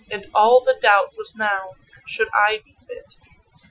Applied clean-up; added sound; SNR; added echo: classical method Wiener filter.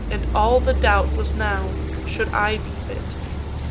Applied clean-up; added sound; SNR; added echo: none; Car passing by / Idling / Accelerating, revving, vroom; 0 dB; none.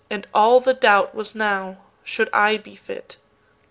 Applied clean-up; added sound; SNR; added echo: none; none; none; none.